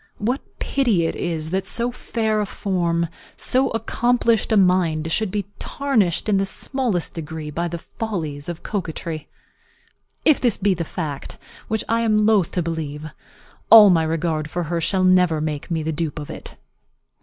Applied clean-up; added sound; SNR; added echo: none; none; none; none.